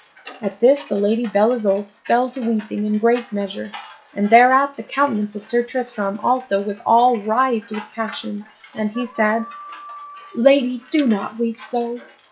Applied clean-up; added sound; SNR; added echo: classical method log-MMSE.